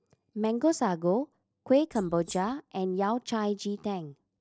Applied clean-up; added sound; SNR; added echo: neural separator model SepFormer DNS4.